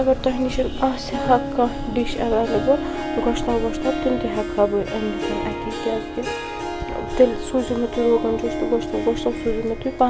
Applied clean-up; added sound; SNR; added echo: none; Harp; 6 dB; none.